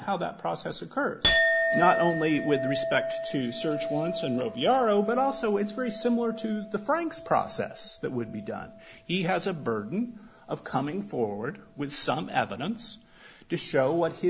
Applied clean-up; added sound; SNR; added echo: none; Chink, clink; 5 dB; none.